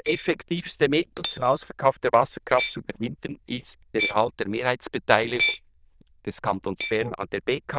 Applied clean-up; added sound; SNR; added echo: neural diffusion model UNIVERSE++.